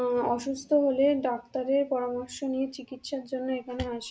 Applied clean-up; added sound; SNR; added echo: none; none; none; none.